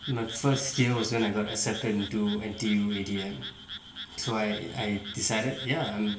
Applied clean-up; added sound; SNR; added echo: none; Frog; 13 dB; reverberation time 0.8 s.